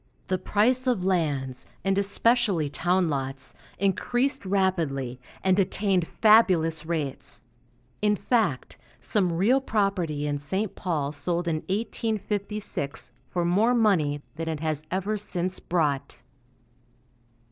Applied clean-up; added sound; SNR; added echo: neural separator model SepFormer DNS4.